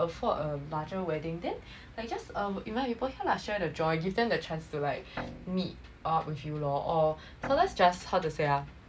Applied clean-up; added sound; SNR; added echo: none; Guitar; 13 dB; none.